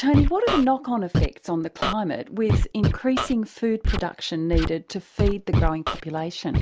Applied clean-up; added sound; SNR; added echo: none; Scratching (performance technique); 0 dB; none.